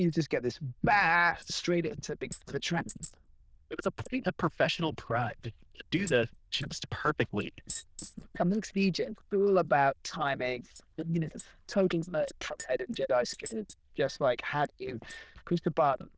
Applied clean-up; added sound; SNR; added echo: neural diffusion model UNIVERSE++.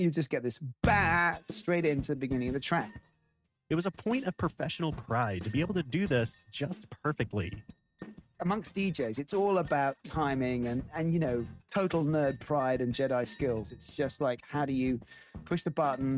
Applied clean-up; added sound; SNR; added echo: neural mask model RNNoise.